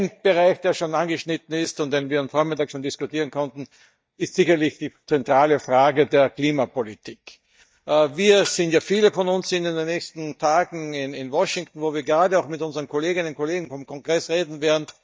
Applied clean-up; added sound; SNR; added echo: neural mask model DeepFilterNet 3.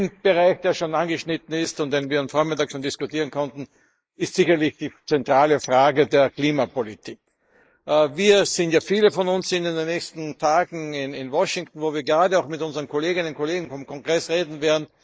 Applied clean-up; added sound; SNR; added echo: neural mask model Resemble Enhance denoiser.